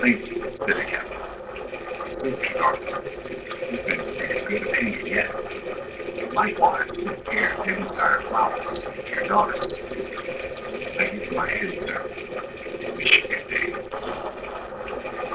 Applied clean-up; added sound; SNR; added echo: neural separator model SepFormer DNS4.